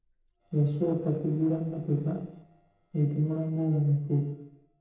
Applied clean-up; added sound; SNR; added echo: neural separator model SepFormer DNS4.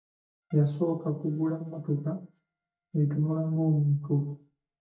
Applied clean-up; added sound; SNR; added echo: neural mask model DeepFilterNet 3.